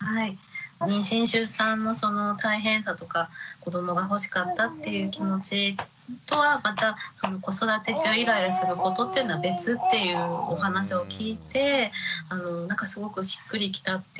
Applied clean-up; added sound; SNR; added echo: none; none; none; none.